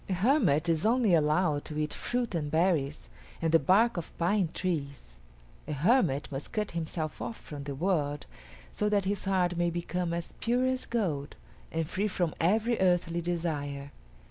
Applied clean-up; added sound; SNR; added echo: none; none; none; none.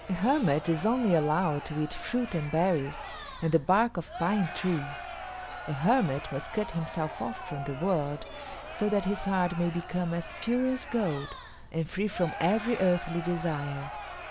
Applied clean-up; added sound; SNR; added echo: none; Crowd; 11 dB; none.